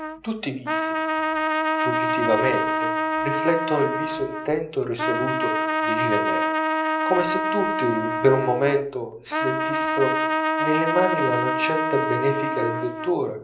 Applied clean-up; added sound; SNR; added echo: none; Trumpet; -1 dB; reverberation time 0.5 s.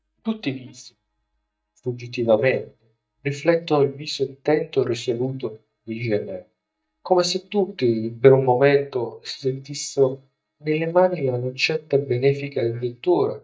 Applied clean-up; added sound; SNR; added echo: neural mask model DeepFilterNet 3.